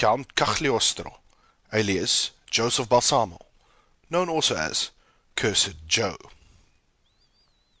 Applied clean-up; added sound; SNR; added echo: none; none; none; none.